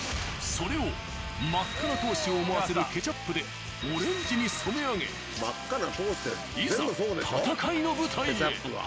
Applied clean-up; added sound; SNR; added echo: none; none; none; none.